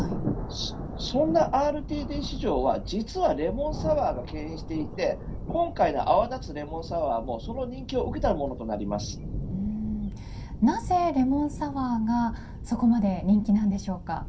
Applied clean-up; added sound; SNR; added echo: none; Thunder; 8 dB; reverberation time 0.3 s.